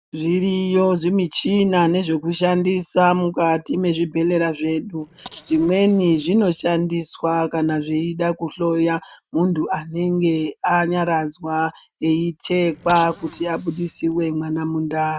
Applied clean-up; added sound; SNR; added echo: neural mask model RNNoise.